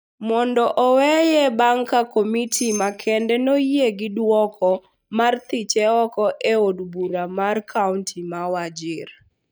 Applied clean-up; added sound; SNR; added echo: neural mask model DeepFilterNet 3.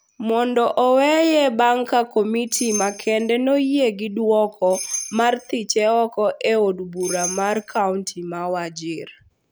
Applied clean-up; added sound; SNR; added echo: none; Bell; 11 dB; none.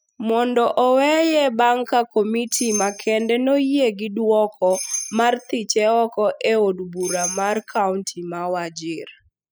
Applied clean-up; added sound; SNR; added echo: classical method spectral subtraction.